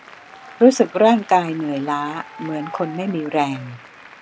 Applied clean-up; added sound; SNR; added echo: none; Applause; 19 dB; none.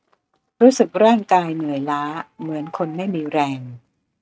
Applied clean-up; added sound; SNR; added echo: neural mask model RNNoise.